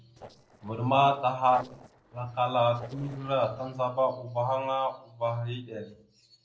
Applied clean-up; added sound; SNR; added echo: neural separator model SepFormer DNS4.